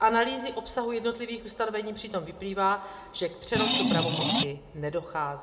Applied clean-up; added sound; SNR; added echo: none; Screech; -3 dB; reverberation time 2.2 s.